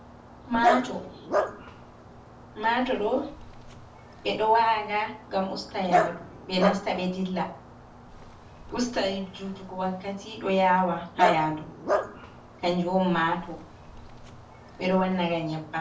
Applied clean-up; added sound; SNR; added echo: none; Dog; 5 dB; reverberation time 0.3 s.